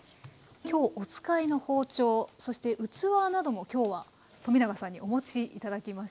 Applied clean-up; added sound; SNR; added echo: none; Bowed string instrument; 15 dB; none.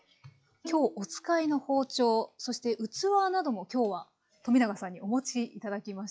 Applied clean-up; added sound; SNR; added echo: classical method log-MMSE.